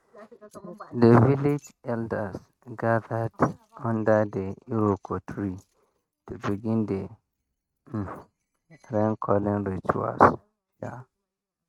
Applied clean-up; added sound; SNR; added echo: neural mask model RNNoise.